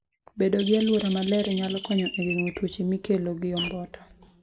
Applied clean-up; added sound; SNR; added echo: none; Bird; 12 dB; reverberation time 1.0 s.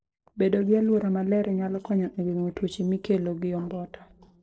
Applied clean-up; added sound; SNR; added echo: neural separator model SepFormer DNS4.